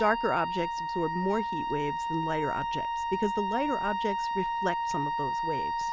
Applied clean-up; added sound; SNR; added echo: none; Wind instrument, woodwind instrument; -1 dB; none.